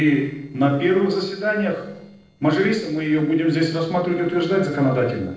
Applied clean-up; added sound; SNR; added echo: neural separator model SepFormer DNS4.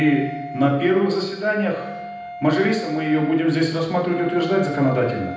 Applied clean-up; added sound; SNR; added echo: none; Wind instrument, woodwind instrument; 13 dB; reverberation time 0.9 s.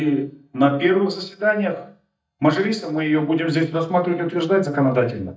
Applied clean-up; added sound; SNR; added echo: neural mask model DeepFilterNet 3.